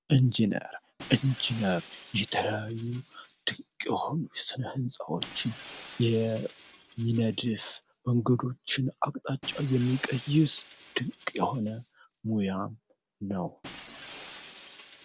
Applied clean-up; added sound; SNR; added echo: none; Shatter; 17 dB; none.